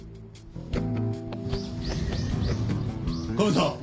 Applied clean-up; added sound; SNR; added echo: none; none; none; none.